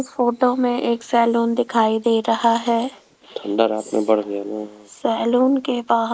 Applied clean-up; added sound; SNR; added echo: none; none; none; none.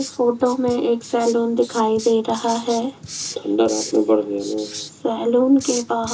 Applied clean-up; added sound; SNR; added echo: none; Writing; 15 dB; reverberation time 0.2 s.